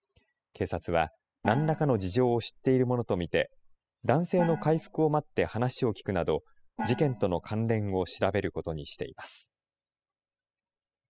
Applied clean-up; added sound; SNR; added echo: classical method spectral subtraction.